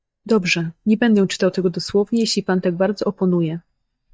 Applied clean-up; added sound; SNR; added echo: neural mask model DeepFilterNet 3.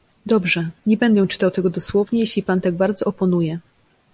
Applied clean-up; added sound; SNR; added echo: none; none; none; none.